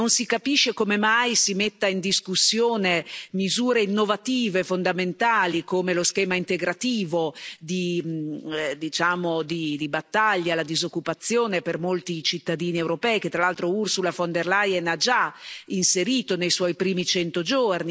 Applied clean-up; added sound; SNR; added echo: none; none; none; none.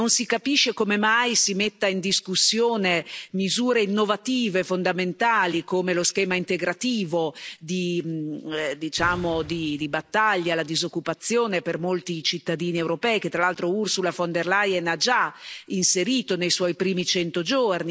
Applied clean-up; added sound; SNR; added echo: none; Boom; 18 dB; none.